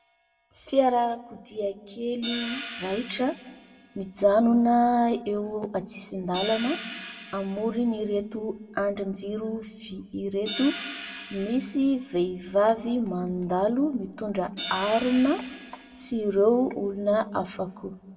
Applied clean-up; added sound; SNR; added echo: none; Hi-hat; 12 dB; reverberation time 0.7 s.